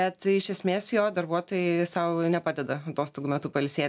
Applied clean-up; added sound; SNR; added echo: none; none; none; none.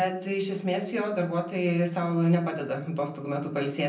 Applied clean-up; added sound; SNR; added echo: none; none; none; reverberation time 0.6 s.